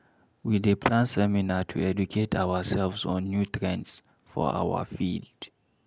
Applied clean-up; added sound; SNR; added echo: none; none; none; none.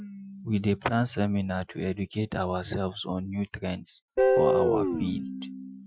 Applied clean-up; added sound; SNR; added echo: classical method Wiener filter.